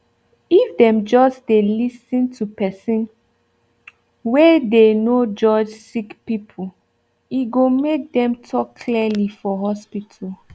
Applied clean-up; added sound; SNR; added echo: none; none; none; none.